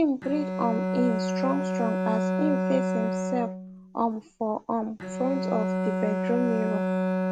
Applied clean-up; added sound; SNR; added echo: none; Bowed string instrument; -1 dB; none.